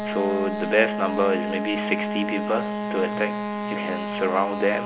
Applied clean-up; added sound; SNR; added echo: none; Wind instrument, woodwind instrument; 2 dB; none.